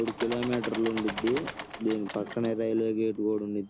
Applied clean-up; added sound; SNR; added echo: none; Engine / Mechanisms; 10 dB; none.